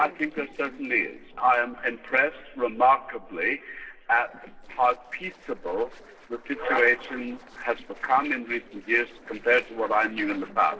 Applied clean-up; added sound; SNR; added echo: neural separator model SepFormer DNS4.